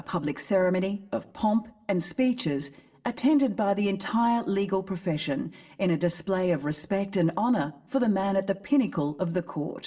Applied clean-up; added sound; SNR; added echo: none; none; none; reverberation time 0.4 s.